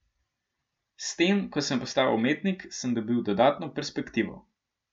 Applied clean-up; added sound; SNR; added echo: none; none; none; none.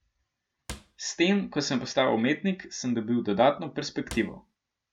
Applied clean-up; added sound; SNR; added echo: none; Cupboard open or close / Drawer open or close; 17 dB; none.